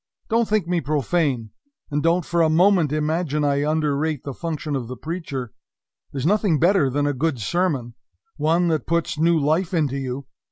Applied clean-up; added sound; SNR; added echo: none; none; none; none.